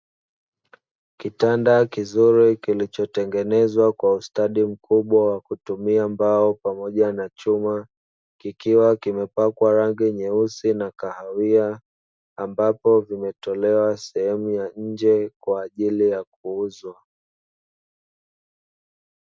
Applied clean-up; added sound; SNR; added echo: none; none; none; none.